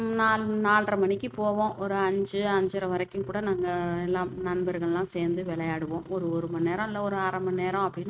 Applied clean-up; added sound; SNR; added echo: neural mask model RNNoise.